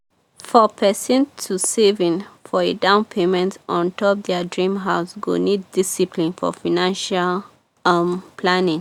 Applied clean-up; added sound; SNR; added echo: none; none; none; none.